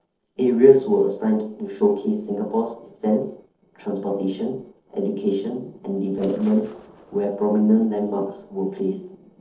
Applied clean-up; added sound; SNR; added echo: neural separator model SepFormer DNS4.